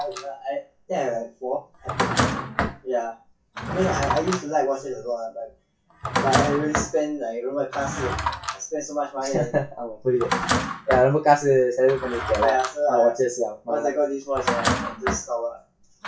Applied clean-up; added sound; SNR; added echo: classical method WPE with log-MMSE.